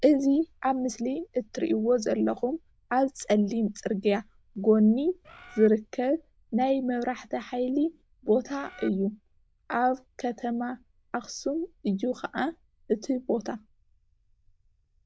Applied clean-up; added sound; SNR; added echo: neural diffusion model UNIVERSE++.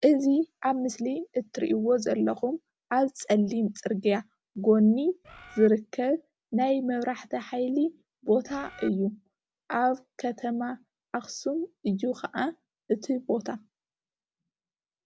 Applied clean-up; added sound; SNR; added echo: none; Bird; 18 dB; none.